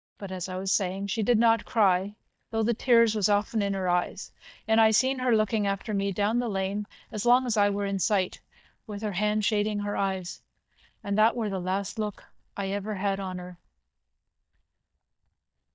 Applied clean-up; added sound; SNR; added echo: neural mask model DeepFilterNet 3.